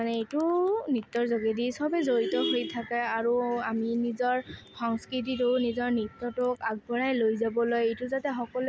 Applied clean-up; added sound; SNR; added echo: none; none; none; none.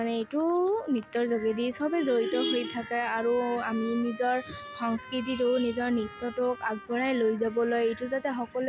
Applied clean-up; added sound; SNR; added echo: none; Trumpet; 18 dB; none.